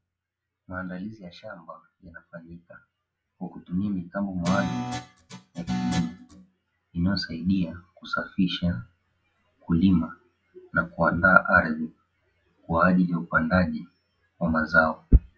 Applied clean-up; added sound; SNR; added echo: classical method log-MMSE.